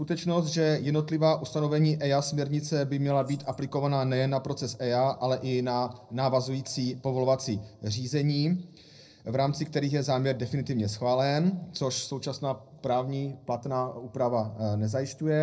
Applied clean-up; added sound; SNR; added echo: neural separator model SepFormer DNS4.